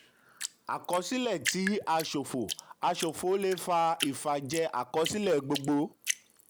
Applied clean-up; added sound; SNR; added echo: none; Drip; 10 dB; none.